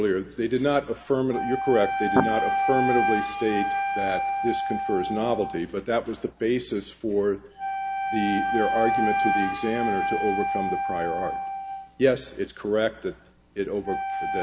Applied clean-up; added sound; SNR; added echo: none; Wind instrument, woodwind instrument; 2 dB; none.